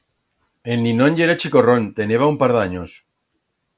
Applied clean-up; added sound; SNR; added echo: none; none; none; none.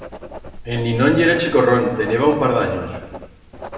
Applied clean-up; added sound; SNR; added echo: none; Writing; 16 dB; reverberation time 1.2 s.